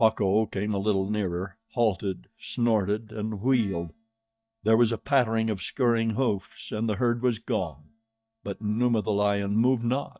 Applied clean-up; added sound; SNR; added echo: neural mask model DeepFilterNet 3.